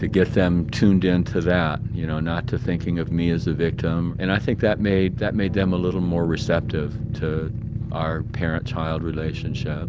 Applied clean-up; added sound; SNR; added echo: none; Idling / Motorcycle; 7 dB; none.